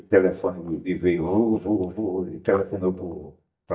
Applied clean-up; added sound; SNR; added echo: neural mask model DeepFilterNet 3.